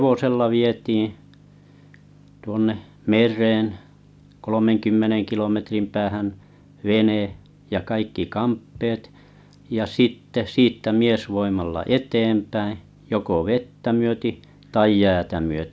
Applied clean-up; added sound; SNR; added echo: none; none; none; none.